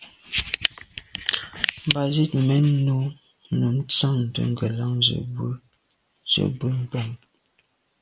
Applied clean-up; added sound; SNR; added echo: none; none; none; none.